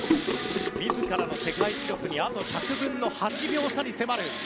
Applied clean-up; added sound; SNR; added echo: none; Tools + Sink (filling or washing) / Gurgling; 1 dB; none.